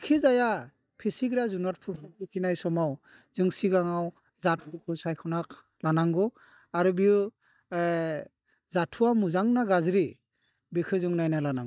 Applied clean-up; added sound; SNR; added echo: neural mask model DeepFilterNet 3.